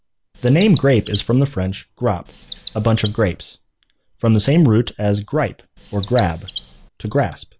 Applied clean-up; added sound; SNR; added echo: none; Chirp, tweet; 8 dB; none.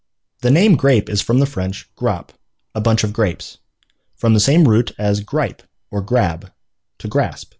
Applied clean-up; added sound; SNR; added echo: none; none; none; none.